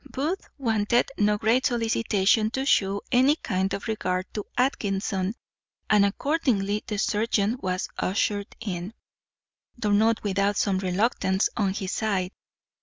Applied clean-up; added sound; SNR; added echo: none; none; none; none.